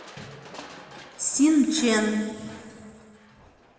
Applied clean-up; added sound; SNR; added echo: none; Crushing; 18 dB; reverberation time 1.8 s.